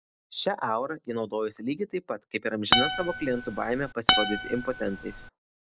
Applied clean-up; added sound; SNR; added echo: none; Acoustic guitar; -3 dB; none.